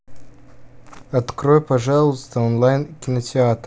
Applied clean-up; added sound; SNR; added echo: none; none; none; none.